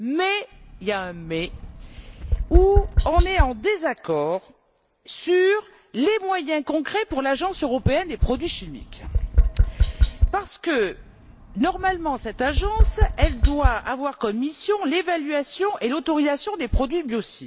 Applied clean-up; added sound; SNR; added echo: none; Tap; -2 dB; none.